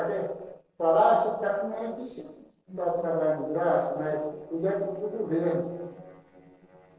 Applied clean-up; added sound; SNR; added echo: neural separator model SepFormer DNS4.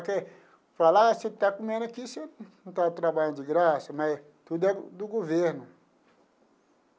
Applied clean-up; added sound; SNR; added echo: none; none; none; none.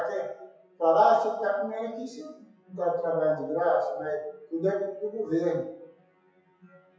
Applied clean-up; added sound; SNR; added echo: classical method WPE with log-MMSE.